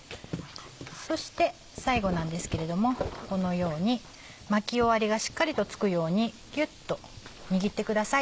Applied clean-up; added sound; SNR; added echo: none; Dog; 14 dB; none.